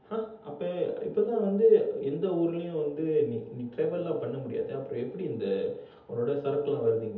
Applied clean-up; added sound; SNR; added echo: none; none; none; reverberation time 0.8 s.